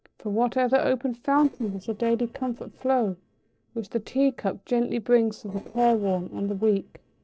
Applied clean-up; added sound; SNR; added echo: neural separator model SepFormer DNS4.